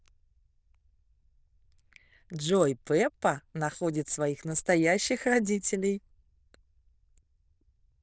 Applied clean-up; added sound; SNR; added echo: neural diffusion model UNIVERSE++.